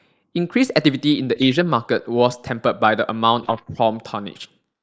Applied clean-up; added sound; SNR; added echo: neural mask model Resemble Enhance denoiser.